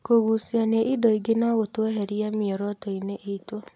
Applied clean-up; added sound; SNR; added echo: none; none; none; none.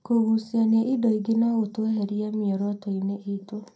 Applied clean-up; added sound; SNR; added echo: none; none; none; reverberation time 0.2 s.